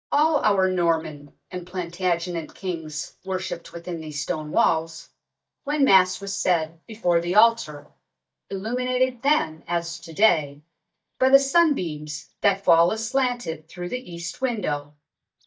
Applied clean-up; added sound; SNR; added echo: neural mask model DeepFilterNet 3.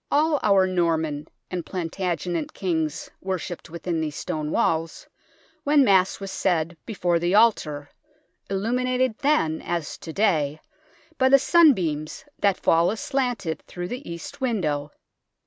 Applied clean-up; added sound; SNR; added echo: none; none; none; none.